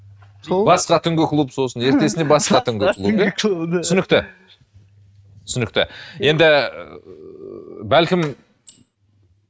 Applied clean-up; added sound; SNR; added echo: neural mask model RNNoise.